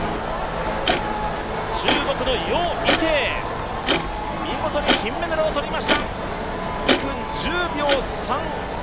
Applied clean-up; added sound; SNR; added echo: none; Clock; 2 dB; none.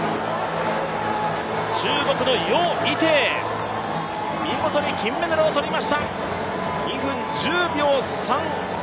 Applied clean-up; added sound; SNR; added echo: none; none; none; none.